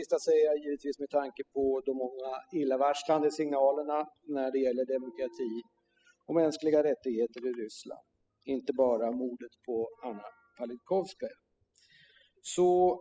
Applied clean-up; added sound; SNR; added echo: classical method spectral subtraction.